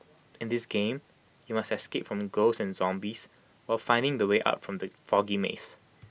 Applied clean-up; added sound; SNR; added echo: none; none; none; none.